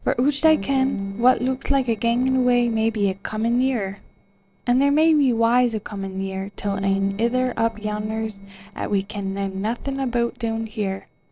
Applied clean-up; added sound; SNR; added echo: neural separator model SepFormer DNS4.